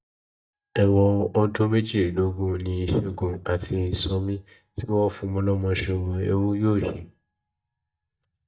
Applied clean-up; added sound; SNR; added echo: neural mask model DeepFilterNet 3.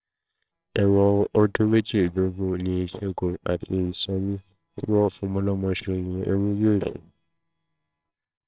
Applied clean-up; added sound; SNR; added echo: neural separator model SepFormer WHAMR!.